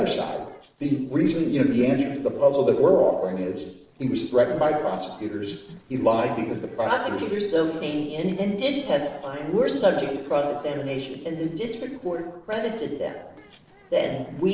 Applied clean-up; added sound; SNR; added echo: neural separator model SepFormer DNS4.